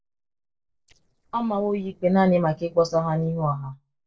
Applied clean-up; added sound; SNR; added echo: neural separator model SepFormer DNS4.